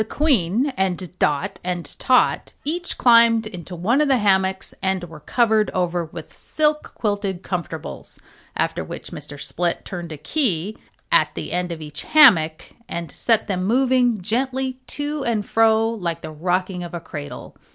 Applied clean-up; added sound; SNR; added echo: none; none; none; none.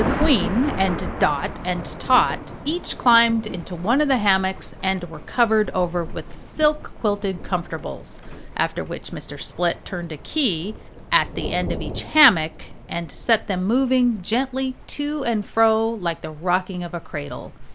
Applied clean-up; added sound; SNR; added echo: none; Thunder; 10 dB; none.